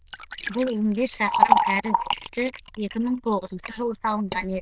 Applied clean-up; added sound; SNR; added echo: neural diffusion model UNIVERSE++.